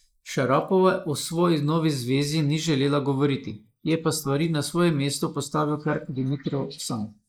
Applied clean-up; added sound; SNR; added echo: neural mask model Resemble Enhance denoiser.